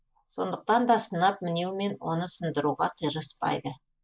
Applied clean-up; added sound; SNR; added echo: neural mask model Resemble Enhance denoiser.